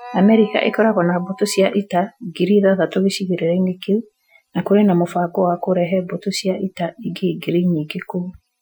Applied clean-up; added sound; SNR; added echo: classical method Wiener filter.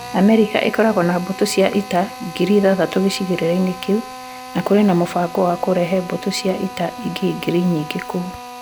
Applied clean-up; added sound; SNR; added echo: none; Drill; 15 dB; none.